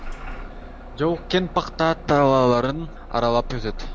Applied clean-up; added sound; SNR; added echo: none; Engine starting / Bus; 11 dB; none.